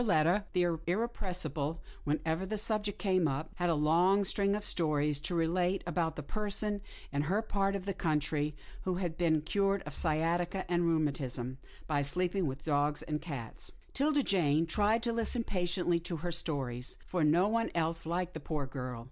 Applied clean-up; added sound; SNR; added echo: none; Marimba, xylophone / Wood; 12 dB; none.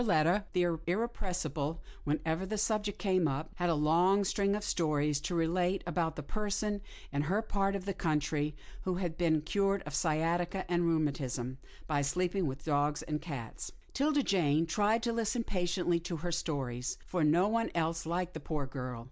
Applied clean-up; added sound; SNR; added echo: none; none; none; none.